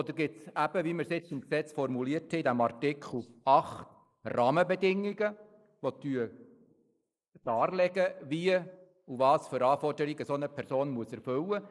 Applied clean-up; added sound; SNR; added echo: neural mask model Resemble Enhance denoiser.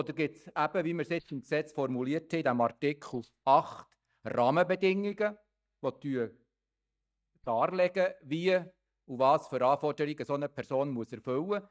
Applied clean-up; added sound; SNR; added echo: neural mask model DeepFilterNet 3.